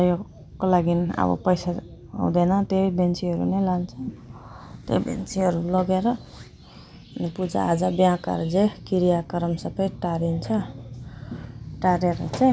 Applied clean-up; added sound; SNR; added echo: none; none; none; none.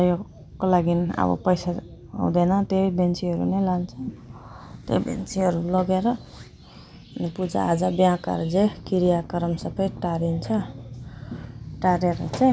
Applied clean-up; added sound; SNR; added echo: none; Strum; 18 dB; none.